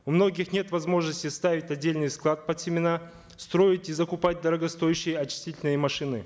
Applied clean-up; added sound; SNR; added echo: none; none; none; none.